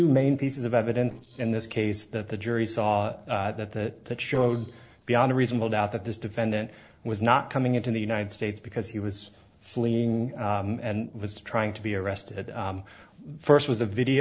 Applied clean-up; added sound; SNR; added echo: neural separator model SepFormer DNS4.